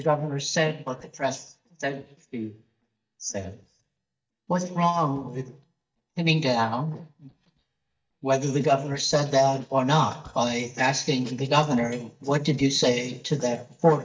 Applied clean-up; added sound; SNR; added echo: neural mask model DeepFilterNet 3.